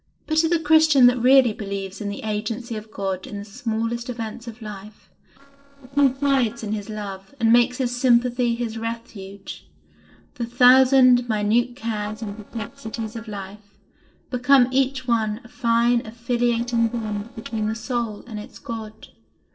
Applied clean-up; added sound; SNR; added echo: neural separator model SepFormer DNS4.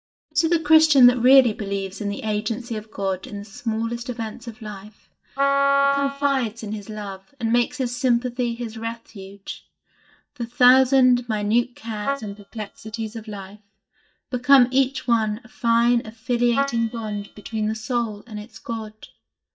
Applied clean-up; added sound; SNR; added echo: neural mask model DeepFilterNet 3.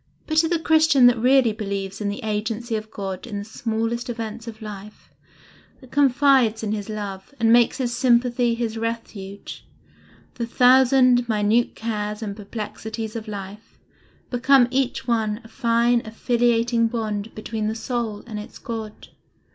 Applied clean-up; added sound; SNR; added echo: none; none; none; none.